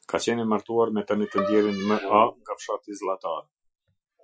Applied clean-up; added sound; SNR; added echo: classical method Wiener filter.